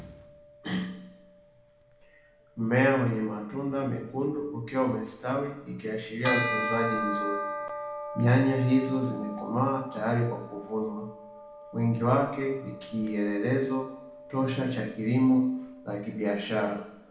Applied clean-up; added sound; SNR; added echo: none; Bell; 10 dB; reverberation time 0.7 s.